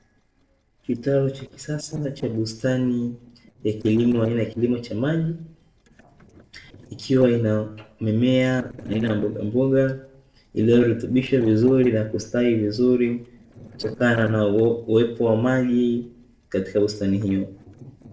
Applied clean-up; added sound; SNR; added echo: neural separator model SepFormer DNS4.